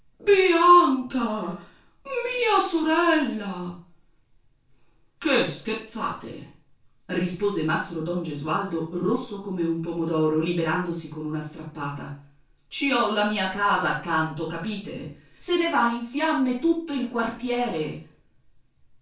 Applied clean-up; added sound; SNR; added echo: none; none; none; reverberation time 0.3 s.